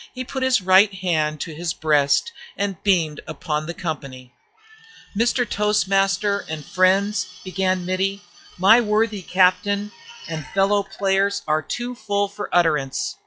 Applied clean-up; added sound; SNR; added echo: classical method log-MMSE.